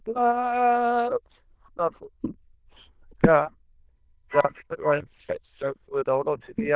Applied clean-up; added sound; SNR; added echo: neural diffusion model UNIVERSE++.